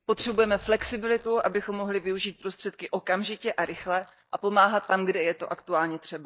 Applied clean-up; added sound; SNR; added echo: neural mask model DeepFilterNet 3.